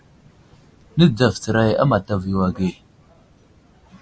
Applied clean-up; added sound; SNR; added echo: none; none; none; none.